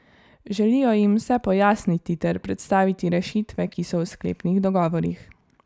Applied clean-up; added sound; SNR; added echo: none; none; none; none.